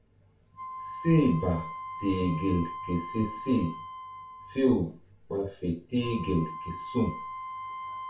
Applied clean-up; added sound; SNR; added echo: none; Wind instrument, woodwind instrument; 11 dB; reverberation time 0.2 s.